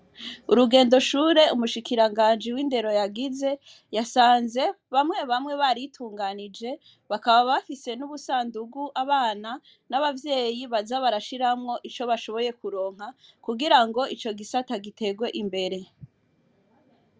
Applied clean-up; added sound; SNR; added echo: none; none; none; none.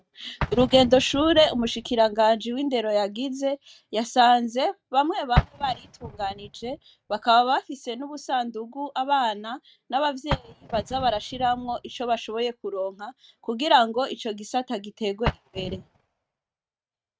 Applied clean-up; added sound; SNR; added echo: neural mask model RNNoise.